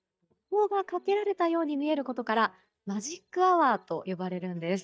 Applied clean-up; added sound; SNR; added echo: neural mask model DeepFilterNet 3.